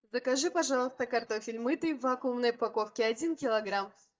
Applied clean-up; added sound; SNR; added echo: neural mask model DeepFilterNet 3.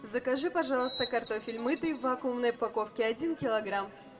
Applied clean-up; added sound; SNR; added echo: none; Bird vocalization, bird call, bird song; 6 dB; reverberation time 1.3 s.